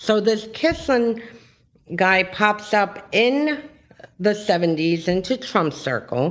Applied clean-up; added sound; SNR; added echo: none; none; none; none.